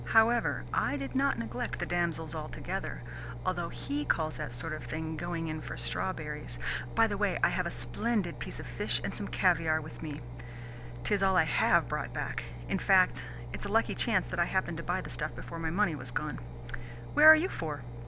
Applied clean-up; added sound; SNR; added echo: none; Engine; 9 dB; none.